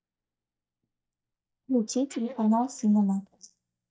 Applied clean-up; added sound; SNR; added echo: neural mask model DeepFilterNet 3.